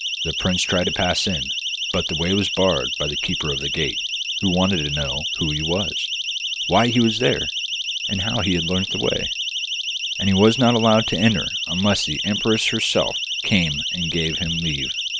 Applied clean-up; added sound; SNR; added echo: neural mask model RNNoise.